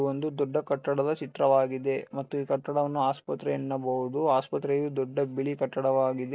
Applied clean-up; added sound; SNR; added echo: none; none; none; none.